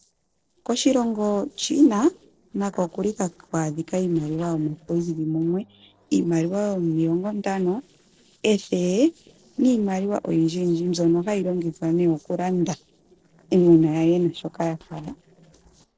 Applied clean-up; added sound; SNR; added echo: neural separator model SepFormer DNS4.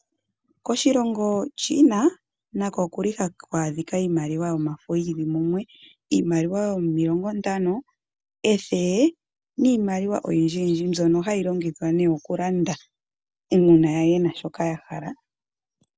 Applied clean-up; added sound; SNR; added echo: none; none; none; none.